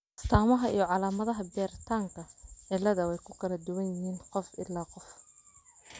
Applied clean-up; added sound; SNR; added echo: none; none; none; none.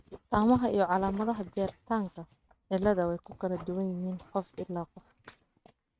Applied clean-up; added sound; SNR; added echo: neural mask model RNNoise.